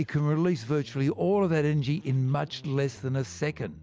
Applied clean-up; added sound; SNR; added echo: none; none; none; none.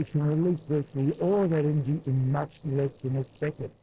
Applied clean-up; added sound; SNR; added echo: neural separator model SepFormer DNS4.